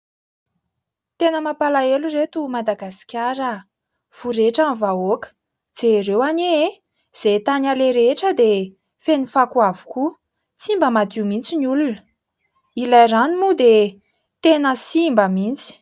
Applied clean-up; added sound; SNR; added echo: none; none; none; none.